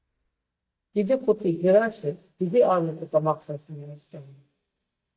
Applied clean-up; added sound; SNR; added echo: neural mask model DeepFilterNet 3.